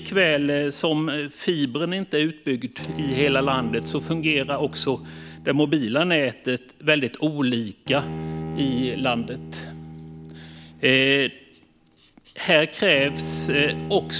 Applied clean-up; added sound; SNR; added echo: none; Bowed string instrument; 12 dB; none.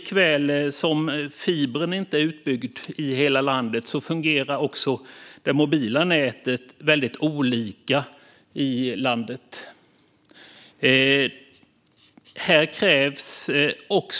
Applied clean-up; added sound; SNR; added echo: none; none; none; none.